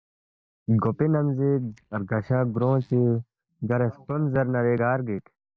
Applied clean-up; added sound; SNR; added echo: neural mask model DeepFilterNet 3.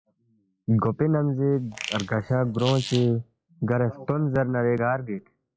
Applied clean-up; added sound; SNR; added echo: classical method log-MMSE.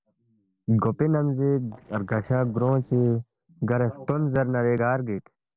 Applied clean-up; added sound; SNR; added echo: neural separator model SepFormer DNS4.